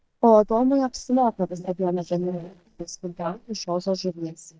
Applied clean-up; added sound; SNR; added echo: neural mask model DeepFilterNet 3.